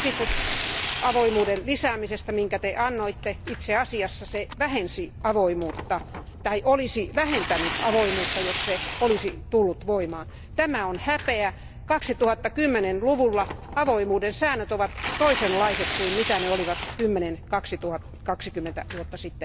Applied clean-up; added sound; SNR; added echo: none; Tearing; 8 dB; none.